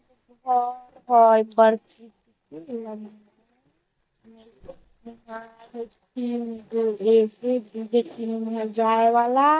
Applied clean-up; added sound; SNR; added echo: neural mask model DeepFilterNet 3.